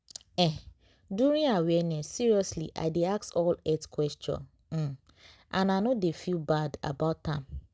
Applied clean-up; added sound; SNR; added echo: none; none; none; none.